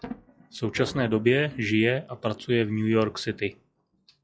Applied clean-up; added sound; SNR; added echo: classical method log-MMSE.